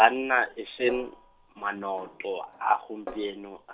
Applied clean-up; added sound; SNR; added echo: none; Snare drum; 19 dB; none.